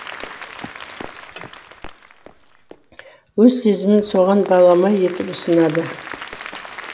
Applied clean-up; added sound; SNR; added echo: none; Run + Applause / Crowd; 17 dB; none.